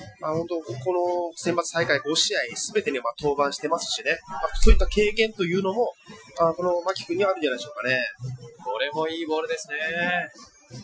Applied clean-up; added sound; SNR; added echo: classical method Wiener filter.